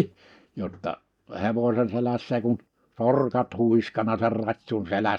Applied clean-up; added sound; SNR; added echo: neural mask model DeepFilterNet 3.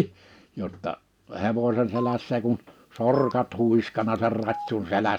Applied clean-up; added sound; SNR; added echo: none; Telephone; 15 dB; none.